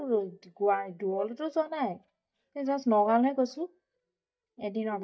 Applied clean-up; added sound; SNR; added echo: neural mask model DeepFilterNet 3.